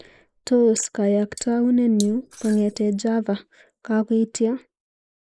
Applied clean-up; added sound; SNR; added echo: neural mask model Resemble Enhance denoiser.